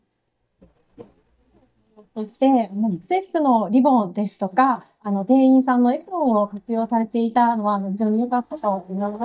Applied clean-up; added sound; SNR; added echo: neural mask model DeepFilterNet 3.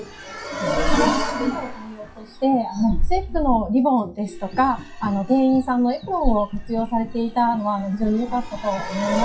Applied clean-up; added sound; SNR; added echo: classical method WPE with log-MMSE.